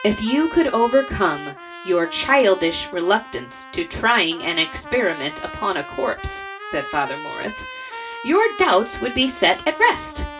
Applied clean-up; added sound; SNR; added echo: none; Trumpet; 13 dB; reverberation time 0.2 s.